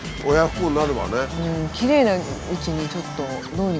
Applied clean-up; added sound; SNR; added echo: none; Fixed-wing aircraft, airplane; 15 dB; none.